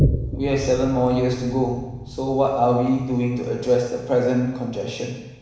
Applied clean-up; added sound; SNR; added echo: none; Boom; 7 dB; reverberation time 1.0 s.